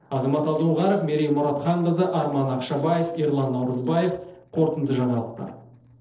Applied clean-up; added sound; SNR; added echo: neural separator model SepFormer DNS4.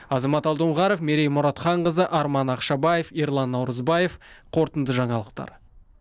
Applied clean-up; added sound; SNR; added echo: none; none; none; none.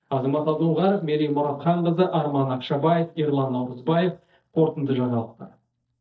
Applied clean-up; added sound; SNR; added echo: neural mask model DeepFilterNet 3.